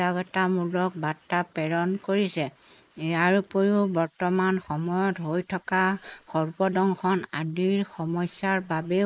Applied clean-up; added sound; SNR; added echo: neural mask model Resemble Enhance denoiser.